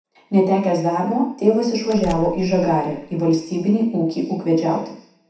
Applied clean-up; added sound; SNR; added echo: none; Door; 18 dB; reverberation time 0.7 s.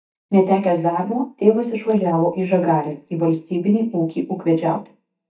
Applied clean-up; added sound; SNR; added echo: neural mask model DeepFilterNet 3.